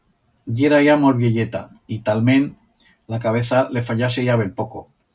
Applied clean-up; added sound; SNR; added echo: none; none; none; none.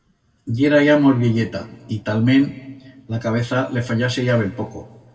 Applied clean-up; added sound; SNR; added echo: none; none; none; reverberation time 1.1 s.